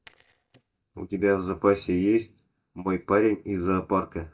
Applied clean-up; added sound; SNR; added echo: neural mask model DeepFilterNet 3.